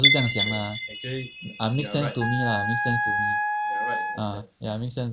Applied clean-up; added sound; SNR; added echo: none; Chime + Wind instrument, woodwind instrument; -3 dB; none.